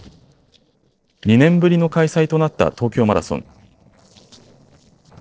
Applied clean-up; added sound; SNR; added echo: neural separator model SepFormer DNS4.